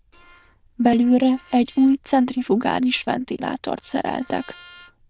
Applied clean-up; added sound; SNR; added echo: neural diffusion model UNIVERSE++.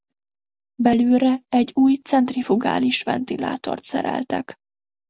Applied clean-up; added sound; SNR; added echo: none; none; none; none.